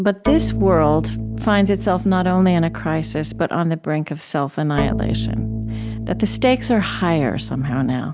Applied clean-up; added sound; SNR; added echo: none; Organ; 6 dB; none.